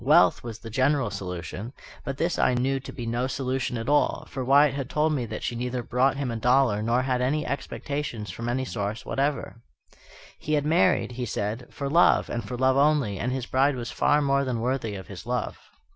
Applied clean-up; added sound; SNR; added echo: none; none; none; none.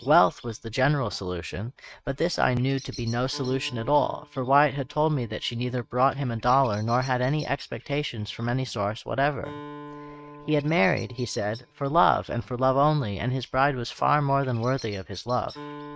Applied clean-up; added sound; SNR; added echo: neural mask model RNNoise.